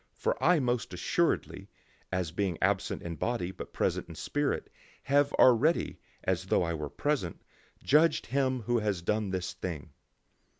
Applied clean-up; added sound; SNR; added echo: none; none; none; none.